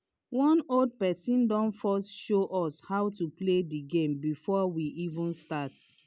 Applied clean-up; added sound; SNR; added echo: none; none; none; none.